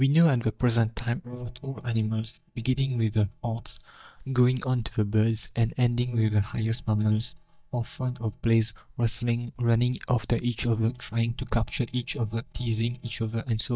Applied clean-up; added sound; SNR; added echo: neural mask model DeepFilterNet 3.